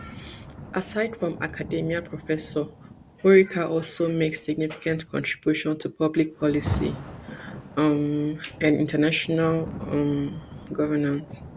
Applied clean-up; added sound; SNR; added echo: none; Rain; 14 dB; none.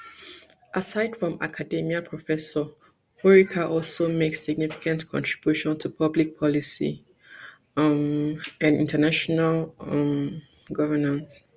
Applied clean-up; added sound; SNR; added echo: none; none; none; none.